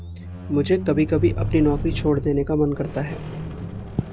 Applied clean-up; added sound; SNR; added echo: none; Squeak; 6 dB; none.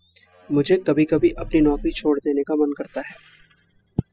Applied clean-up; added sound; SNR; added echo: classical method spectral subtraction.